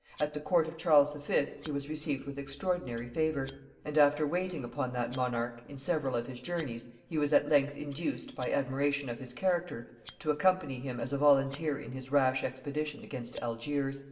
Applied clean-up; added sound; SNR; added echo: none; Scissors; 20 dB; reverberation time 1.5 s.